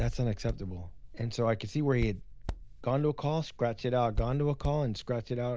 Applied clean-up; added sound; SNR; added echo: none; Hands; 8 dB; none.